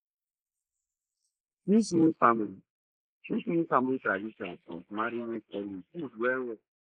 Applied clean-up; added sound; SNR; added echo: neural mask model Resemble Enhance denoiser.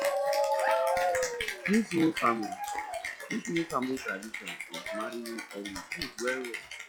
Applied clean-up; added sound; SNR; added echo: classical method log-MMSE.